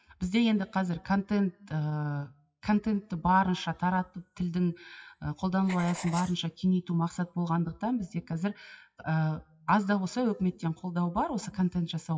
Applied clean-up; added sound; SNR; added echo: classical method WPE with log-MMSE.